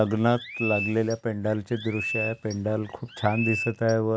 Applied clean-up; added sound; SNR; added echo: none; Chirp, tweet; 9 dB; none.